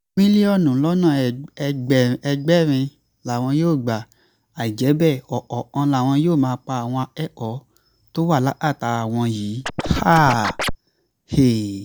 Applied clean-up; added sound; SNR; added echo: none; Scratching (performance technique); 5 dB; none.